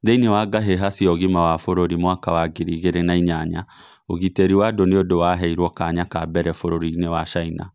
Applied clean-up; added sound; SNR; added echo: none; none; none; none.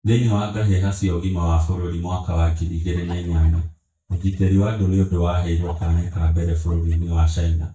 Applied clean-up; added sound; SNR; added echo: neural mask model DeepFilterNet 3.